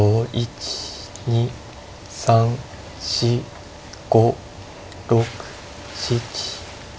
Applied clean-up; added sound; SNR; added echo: none; none; none; none.